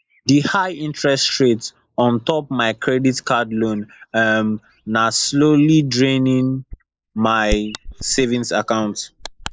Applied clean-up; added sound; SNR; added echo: neural mask model Resemble Enhance denoiser.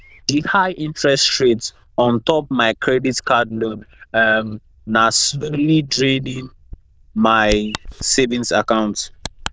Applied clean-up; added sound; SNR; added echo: neural diffusion model UNIVERSE++.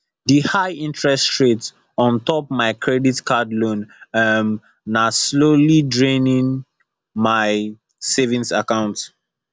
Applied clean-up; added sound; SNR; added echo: none; none; none; none.